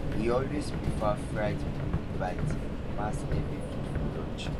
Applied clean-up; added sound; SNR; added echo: none; Subway, metro, underground; -5 dB; none.